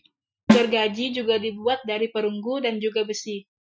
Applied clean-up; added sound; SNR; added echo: classical method Wiener filter.